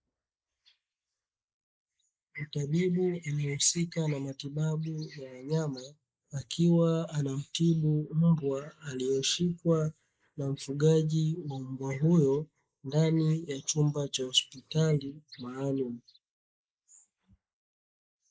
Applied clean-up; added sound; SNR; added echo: neural mask model Resemble Enhance denoiser.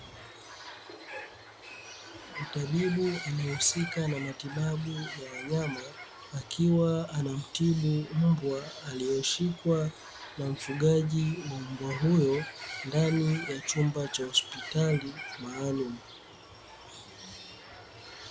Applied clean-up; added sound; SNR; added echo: none; Bird; 14 dB; none.